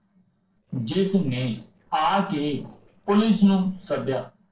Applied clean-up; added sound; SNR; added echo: neural separator model SepFormer DNS4.